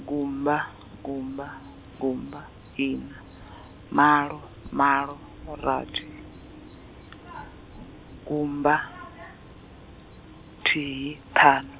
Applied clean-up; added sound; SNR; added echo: none; Bird vocalization, bird call, bird song; 18 dB; none.